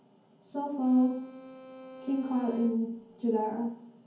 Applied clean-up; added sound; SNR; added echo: none; Bowed string instrument; 19 dB; reverberation time 0.9 s.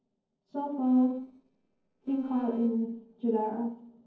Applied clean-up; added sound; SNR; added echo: neural separator model SepFormer DNS4.